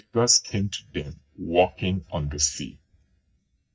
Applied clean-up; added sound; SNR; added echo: neural mask model DeepFilterNet 3.